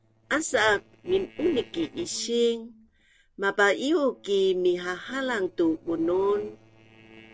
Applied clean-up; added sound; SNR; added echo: neural separator model SepFormer DNS4.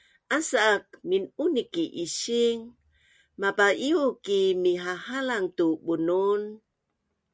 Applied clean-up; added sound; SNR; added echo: none; none; none; none.